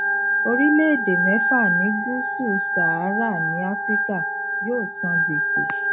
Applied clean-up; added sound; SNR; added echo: none; Organ; -2 dB; none.